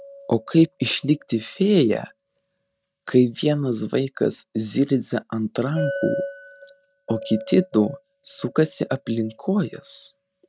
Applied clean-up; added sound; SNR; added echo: neural mask model RNNoise.